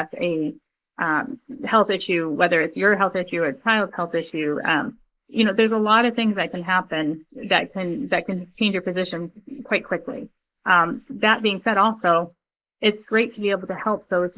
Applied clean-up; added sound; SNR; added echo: neural mask model Resemble Enhance denoiser.